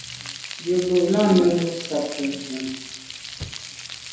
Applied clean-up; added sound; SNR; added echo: none; Frying (food); 12 dB; reverberation time 1.0 s.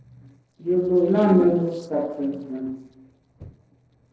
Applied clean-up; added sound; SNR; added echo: neural separator model SepFormer DNS4.